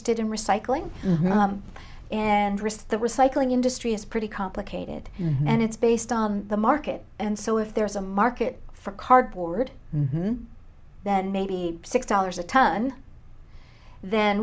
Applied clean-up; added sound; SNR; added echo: none; none; none; none.